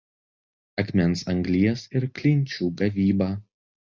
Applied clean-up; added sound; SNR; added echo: none; none; none; none.